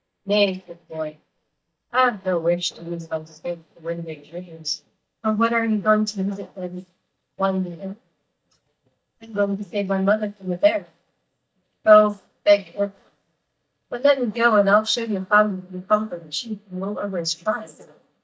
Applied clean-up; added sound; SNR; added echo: neural mask model DeepFilterNet 3.